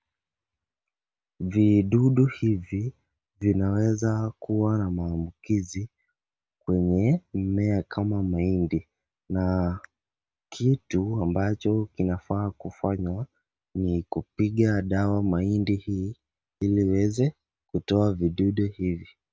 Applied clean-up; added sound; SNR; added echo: none; none; none; none.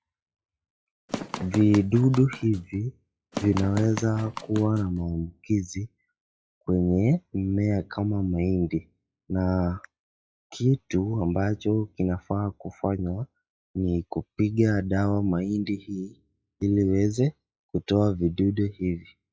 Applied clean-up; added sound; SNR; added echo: classical method log-MMSE.